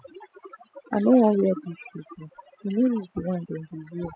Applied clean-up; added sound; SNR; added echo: classical method spectral subtraction.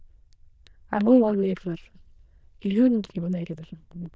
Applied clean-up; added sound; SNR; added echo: neural diffusion model UNIVERSE++.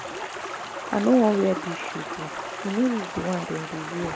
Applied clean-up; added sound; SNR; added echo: none; Stream; 8 dB; none.